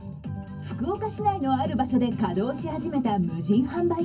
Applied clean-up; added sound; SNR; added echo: none; none; none; reverberation time 0.3 s.